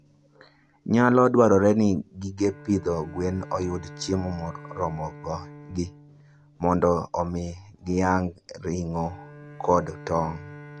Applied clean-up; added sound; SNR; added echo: none; Bowed string instrument; 20 dB; none.